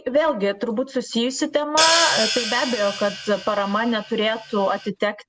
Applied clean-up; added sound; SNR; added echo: none; Hi-hat; 3 dB; none.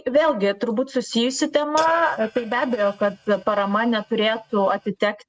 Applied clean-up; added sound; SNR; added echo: neural mask model RNNoise.